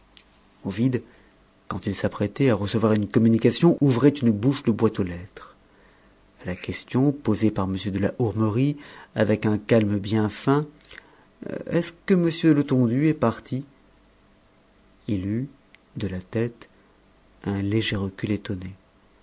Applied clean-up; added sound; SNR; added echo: none; none; none; none.